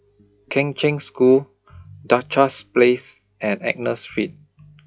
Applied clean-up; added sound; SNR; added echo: classical method log-MMSE.